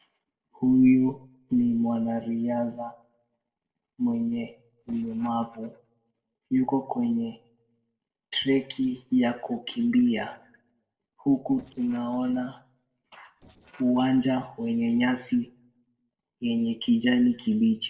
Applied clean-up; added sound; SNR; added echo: neural separator model SepFormer DNS4.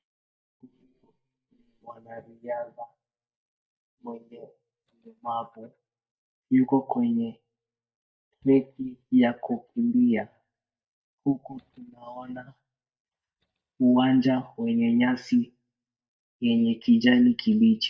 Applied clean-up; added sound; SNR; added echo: neural mask model DeepFilterNet 3.